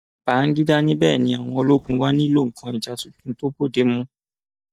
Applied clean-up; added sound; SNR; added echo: neural mask model DeepFilterNet 3.